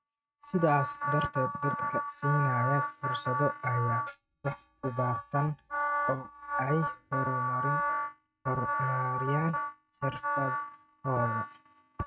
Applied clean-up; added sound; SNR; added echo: neural mask model RNNoise.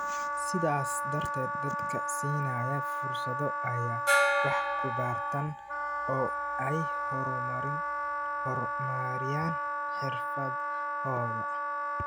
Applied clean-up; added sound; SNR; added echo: none; Gong + Wind instrument, woodwind instrument; -5 dB; none.